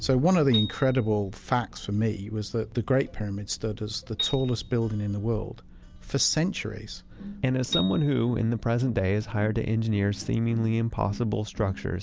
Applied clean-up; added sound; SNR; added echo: none; Piano; 11 dB; none.